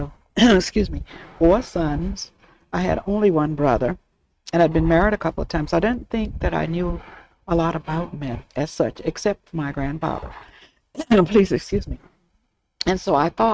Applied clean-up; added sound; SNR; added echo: neural mask model RNNoise.